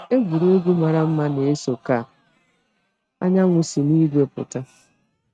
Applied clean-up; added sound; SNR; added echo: neural mask model RNNoise.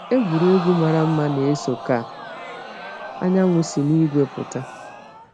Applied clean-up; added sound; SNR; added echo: none; Crowd; 12 dB; none.